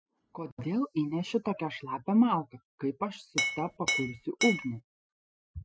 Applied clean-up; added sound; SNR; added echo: classical method Wiener filter.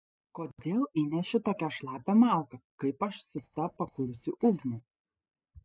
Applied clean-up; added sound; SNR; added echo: neural mask model DeepFilterNet 3.